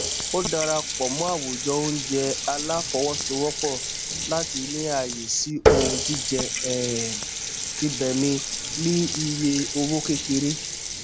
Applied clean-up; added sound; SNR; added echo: none; Water tap, faucet; 1 dB; none.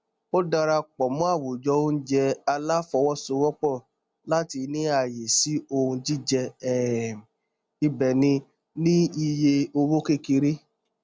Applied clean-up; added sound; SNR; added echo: none; none; none; none.